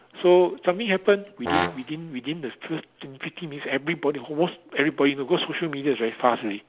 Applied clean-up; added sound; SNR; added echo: none; Brass instrument; 5 dB; none.